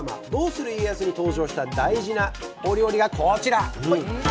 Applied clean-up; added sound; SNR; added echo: none; none; none; none.